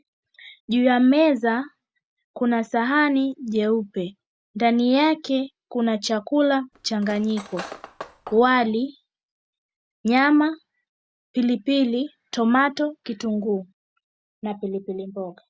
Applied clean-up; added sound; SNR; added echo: none; Cutlery, silverware; 17 dB; none.